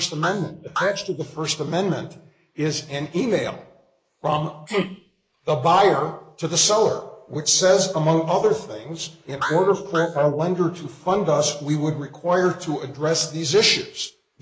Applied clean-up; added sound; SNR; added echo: neural mask model Resemble Enhance denoiser.